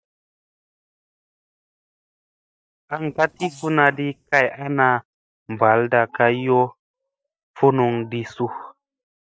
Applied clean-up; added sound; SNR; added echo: neural mask model DeepFilterNet 3.